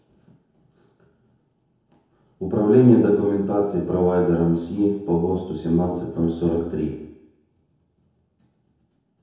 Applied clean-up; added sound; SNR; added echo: none; none; none; reverberation time 1.0 s.